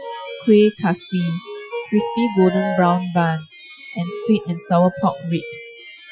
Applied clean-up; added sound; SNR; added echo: classical method Wiener filter.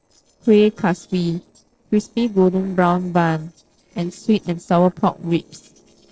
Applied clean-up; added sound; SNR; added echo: neural separator model SepFormer DNS4.